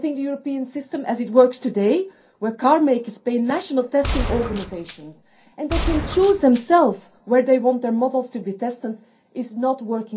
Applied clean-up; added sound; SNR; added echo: none; Gunshot, gunfire; 7 dB; reverberation time 0.3 s.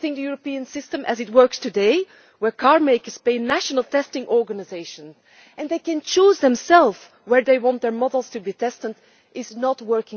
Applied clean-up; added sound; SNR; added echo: none; none; none; none.